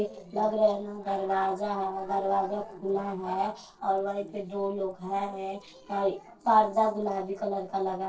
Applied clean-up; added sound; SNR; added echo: neural separator model SepFormer DNS4.